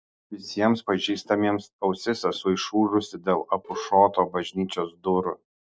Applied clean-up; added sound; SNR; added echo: none; Bowed string instrument; 17 dB; none.